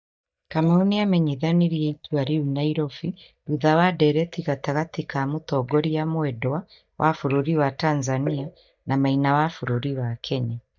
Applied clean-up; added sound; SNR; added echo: neural mask model DeepFilterNet 3.